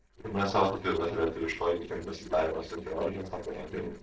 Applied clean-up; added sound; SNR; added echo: neural separator model SepFormer DNS4.